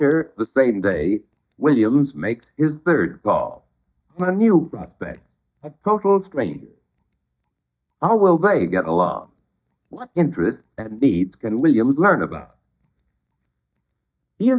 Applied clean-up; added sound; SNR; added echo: neural mask model DeepFilterNet 3.